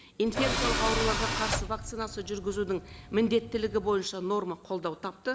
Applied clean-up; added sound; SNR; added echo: none; Tools; 2 dB; none.